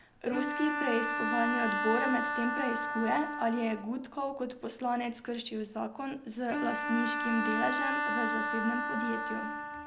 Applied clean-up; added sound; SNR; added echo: none; Bowed string instrument; 1 dB; none.